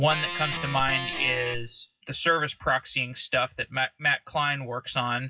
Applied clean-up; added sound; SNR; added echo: classical method WPE with log-MMSE.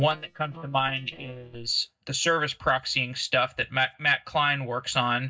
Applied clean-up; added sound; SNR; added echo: neural mask model DeepFilterNet 3.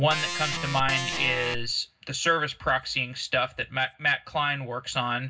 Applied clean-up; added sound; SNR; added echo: none; Organ; 3 dB; reverberation time 0.4 s.